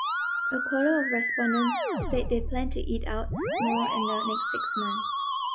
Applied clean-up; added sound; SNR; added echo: classical method log-MMSE.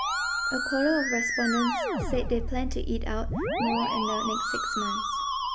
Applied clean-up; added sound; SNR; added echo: none; Musical instrument; -2 dB; none.